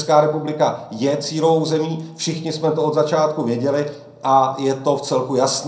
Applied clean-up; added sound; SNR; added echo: none; none; none; reverberation time 0.6 s.